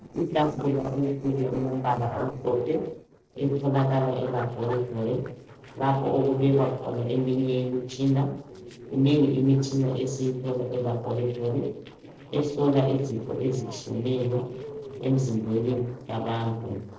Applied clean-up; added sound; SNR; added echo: neural separator model SepFormer DNS4.